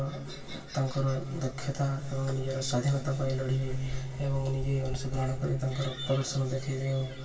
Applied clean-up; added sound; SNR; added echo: none; none; none; reverberation time 2.4 s.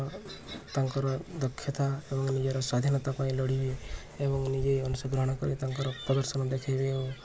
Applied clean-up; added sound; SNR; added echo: none; none; none; none.